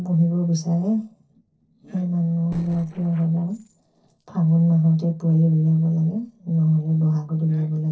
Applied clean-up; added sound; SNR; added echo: neural separator model SepFormer DNS4.